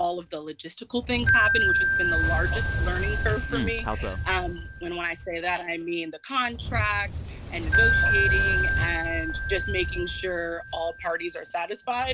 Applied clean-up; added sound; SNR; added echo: none; Fire + Wind chime; -3 dB; none.